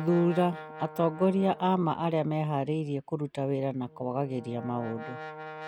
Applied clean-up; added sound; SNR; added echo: none; Brass instrument; 16 dB; none.